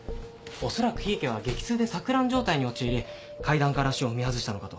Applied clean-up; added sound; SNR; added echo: none; none; none; none.